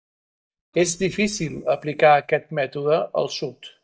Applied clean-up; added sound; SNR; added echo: neural mask model DeepFilterNet 3.